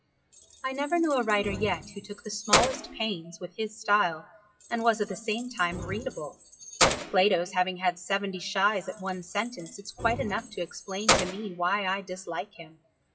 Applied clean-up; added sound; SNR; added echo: classical method WPE with log-MMSE.